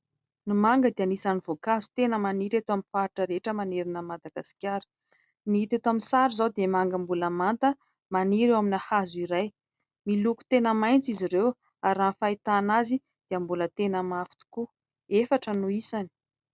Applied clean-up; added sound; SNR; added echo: none; none; none; none.